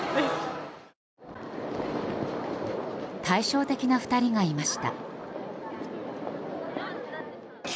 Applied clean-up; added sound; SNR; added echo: none; none; none; none.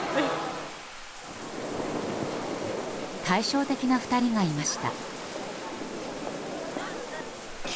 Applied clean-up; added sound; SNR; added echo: none; Bathtub (filling or washing); 11 dB; none.